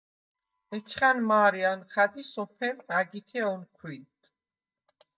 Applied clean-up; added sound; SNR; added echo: neural mask model DeepFilterNet 3.